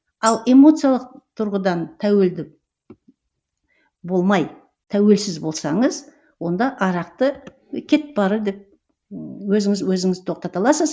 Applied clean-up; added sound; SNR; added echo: none; Tambourine; 16 dB; none.